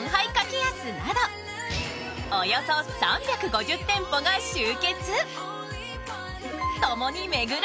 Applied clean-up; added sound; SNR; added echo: none; Wind instrument, woodwind instrument; 15 dB; none.